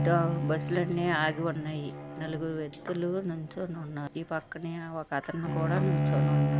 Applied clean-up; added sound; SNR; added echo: none; Bowed string instrument; 0 dB; none.